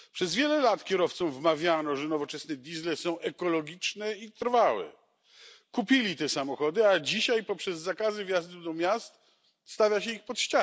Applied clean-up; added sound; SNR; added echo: none; none; none; none.